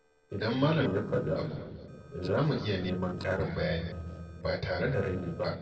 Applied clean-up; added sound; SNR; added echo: neural separator model SepFormer DNS4.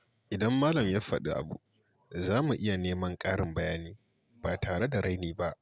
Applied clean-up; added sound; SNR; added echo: none; none; none; none.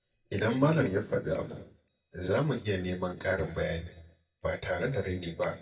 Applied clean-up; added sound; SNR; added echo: neural mask model DeepFilterNet 3.